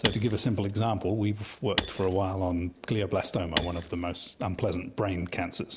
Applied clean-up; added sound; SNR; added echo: none; Shatter / Crushing; 8 dB; none.